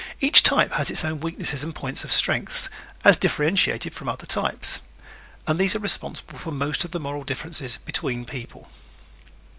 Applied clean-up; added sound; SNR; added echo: none; none; none; none.